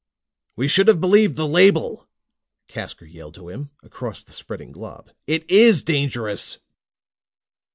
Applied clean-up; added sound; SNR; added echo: none; none; none; none.